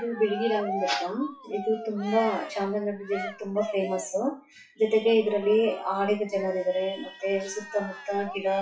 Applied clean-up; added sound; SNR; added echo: classical method WPE with log-MMSE.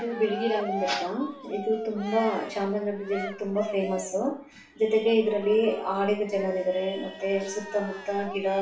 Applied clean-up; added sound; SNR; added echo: none; Cheering; 12 dB; reverberation time 0.4 s.